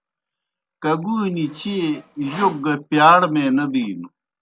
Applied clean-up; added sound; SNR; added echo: none; Sawing; 19 dB; none.